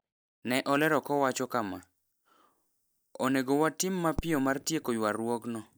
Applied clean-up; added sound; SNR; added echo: neural mask model DeepFilterNet 3.